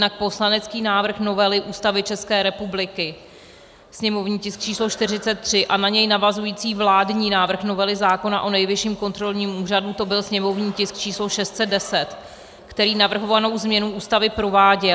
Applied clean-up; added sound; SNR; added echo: none; none; none; none.